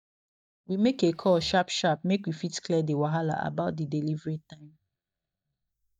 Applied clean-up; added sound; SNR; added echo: neural mask model DeepFilterNet 3.